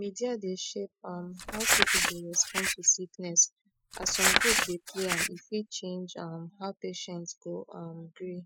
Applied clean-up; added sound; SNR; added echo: classical method spectral subtraction.